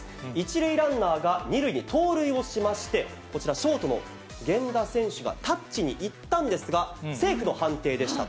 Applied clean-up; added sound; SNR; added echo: none; none; none; none.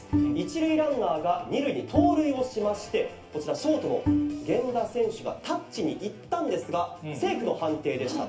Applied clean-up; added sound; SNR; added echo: none; Bowed string instrument; 2 dB; reverberation time 0.3 s.